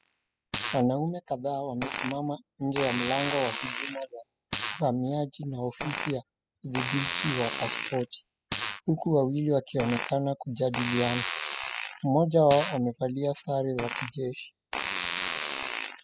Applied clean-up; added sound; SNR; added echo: classical method spectral subtraction.